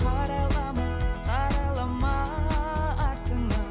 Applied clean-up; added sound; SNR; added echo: none; none; none; none.